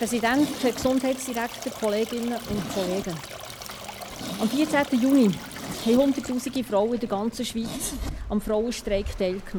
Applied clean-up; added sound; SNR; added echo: none; Stream + Zipper (clothing); 10 dB; none.